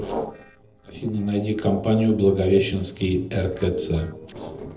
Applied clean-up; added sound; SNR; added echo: neural separator model SepFormer DNS4.